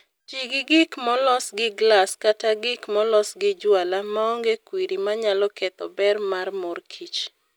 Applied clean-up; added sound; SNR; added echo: none; none; none; none.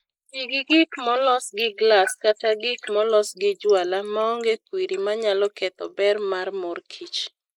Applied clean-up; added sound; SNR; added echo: neural mask model Resemble Enhance denoiser.